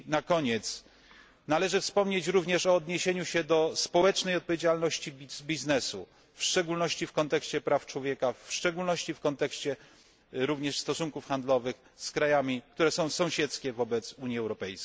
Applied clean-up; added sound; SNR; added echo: none; none; none; none.